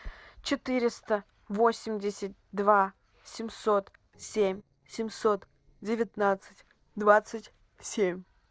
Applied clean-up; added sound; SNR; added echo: neural separator model SepFormer DNS4.